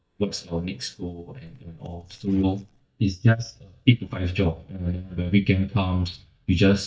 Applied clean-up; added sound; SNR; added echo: neural mask model DeepFilterNet 3.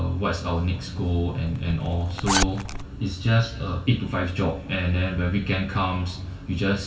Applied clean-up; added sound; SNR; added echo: none; Zipper (clothing); 3 dB; reverberation time 1.7 s.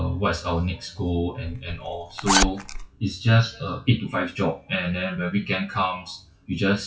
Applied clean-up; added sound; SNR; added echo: classical method WPE with log-MMSE.